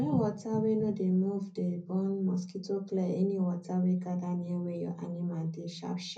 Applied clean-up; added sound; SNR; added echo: none; none; none; reverberation time 0.4 s.